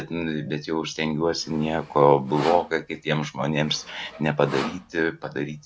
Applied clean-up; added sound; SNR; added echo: none; Sawing; 14 dB; none.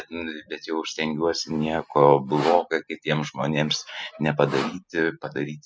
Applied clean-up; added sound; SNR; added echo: classical method spectral subtraction.